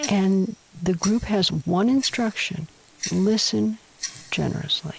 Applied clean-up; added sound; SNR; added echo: none; Tick-tock; 15 dB; none.